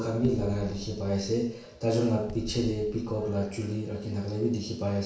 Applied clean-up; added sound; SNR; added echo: none; Bass drum; 15 dB; reverberation time 0.7 s.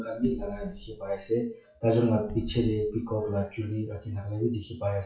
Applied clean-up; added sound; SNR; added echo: classical method WPE with log-MMSE.